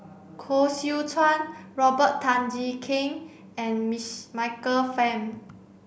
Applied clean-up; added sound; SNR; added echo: none; none; none; none.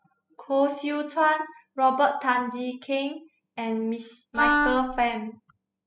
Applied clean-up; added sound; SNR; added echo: classical method spectral subtraction.